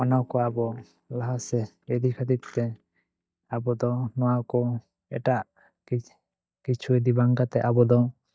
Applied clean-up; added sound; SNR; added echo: neural mask model DeepFilterNet 3.